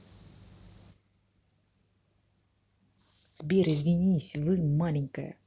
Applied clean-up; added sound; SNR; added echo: none; none; none; none.